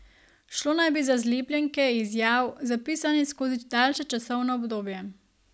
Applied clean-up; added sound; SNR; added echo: none; none; none; none.